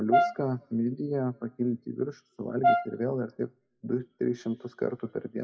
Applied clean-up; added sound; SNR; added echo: classical method WPE with log-MMSE.